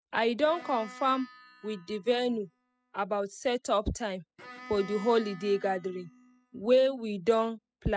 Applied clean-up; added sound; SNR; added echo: classical method spectral subtraction.